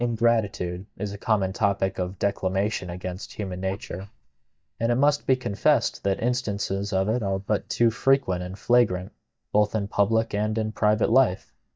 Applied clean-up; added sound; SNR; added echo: neural mask model DeepFilterNet 3.